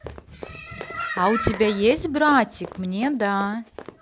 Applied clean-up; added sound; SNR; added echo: none; Run; 18 dB; none.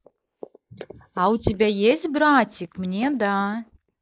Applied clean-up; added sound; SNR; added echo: neural mask model Resemble Enhance denoiser.